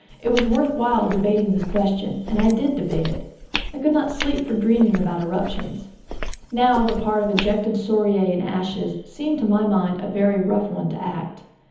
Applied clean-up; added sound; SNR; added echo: none; Walk, footsteps; 9 dB; reverberation time 1.3 s.